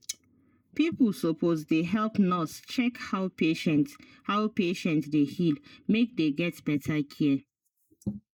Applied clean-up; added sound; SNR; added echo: neural mask model Resemble Enhance denoiser.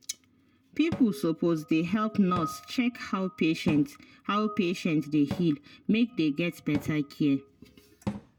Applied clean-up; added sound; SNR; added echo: none; Cupboard open or close / Drawer open or close; 15 dB; none.